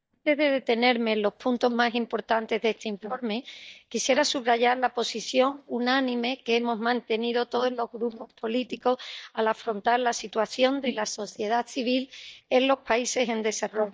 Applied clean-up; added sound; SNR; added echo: neural mask model DeepFilterNet 3.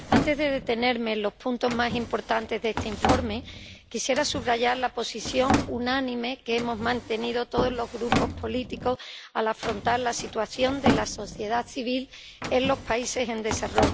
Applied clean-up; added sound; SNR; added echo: none; Drawer open or close; 4 dB; none.